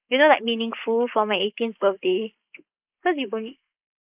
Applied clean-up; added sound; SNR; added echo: neural mask model Resemble Enhance denoiser.